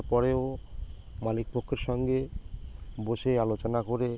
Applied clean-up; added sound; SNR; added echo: none; none; none; none.